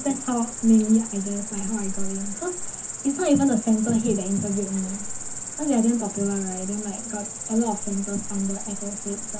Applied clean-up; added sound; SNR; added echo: none; Cricket; 6 dB; reverberation time 0.4 s.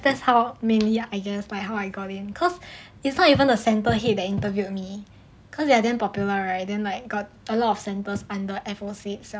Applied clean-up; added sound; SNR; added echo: none; none; none; none.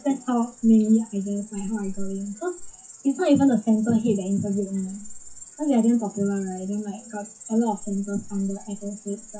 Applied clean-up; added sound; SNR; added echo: classical method WPE with log-MMSE.